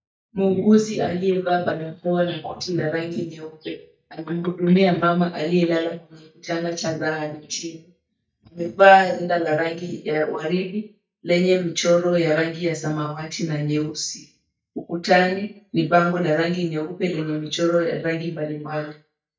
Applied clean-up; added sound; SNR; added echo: neural mask model DeepFilterNet 3.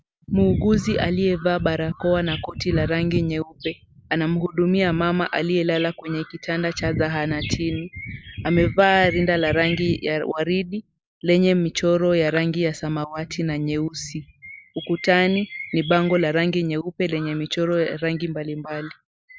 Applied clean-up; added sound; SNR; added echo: none; none; none; none.